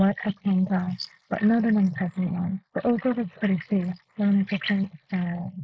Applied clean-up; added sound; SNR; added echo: neural mask model Resemble Enhance denoiser.